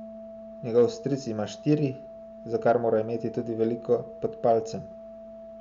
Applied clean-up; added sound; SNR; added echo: none; Organ; 15 dB; none.